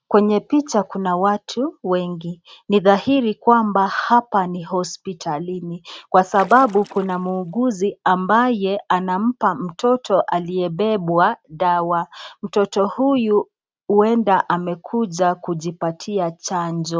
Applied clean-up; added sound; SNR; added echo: neural mask model RNNoise.